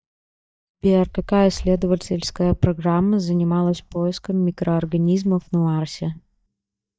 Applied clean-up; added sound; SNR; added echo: neural mask model DeepFilterNet 3.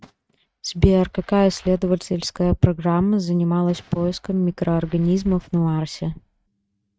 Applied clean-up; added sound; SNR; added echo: neural mask model RNNoise.